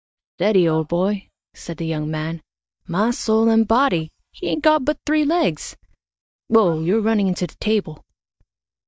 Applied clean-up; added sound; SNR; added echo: neural mask model DeepFilterNet 3.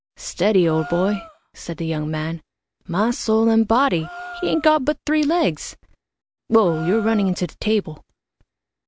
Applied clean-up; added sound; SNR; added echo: none; Gasp; 19 dB; none.